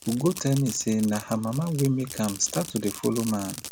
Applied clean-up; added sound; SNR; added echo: none; Fireworks; 14 dB; none.